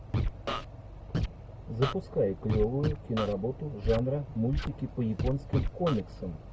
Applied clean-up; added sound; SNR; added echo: none; Scratching (performance technique); 3 dB; none.